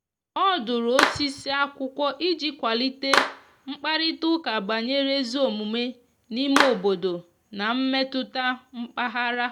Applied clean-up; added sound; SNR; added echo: none; Clapping; 2 dB; none.